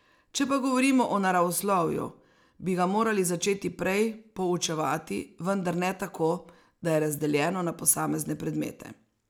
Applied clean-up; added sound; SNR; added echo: none; none; none; none.